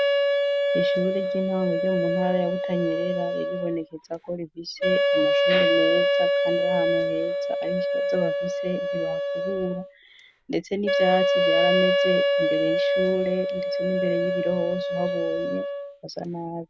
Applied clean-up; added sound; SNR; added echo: none; Wind instrument, woodwind instrument; -5 dB; none.